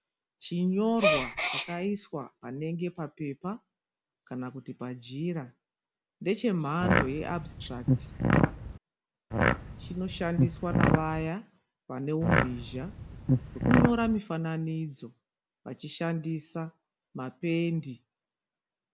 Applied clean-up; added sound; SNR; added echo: none; Fart + Gasp; -5 dB; none.